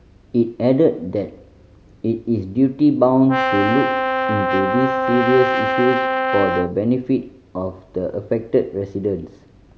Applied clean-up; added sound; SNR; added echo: none; Brass instrument; 0 dB; none.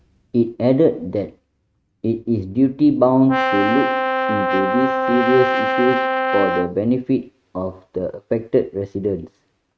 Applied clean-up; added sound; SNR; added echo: neural mask model RNNoise.